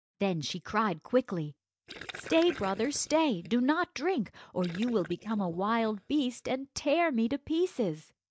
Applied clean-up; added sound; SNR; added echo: neural mask model DeepFilterNet 3.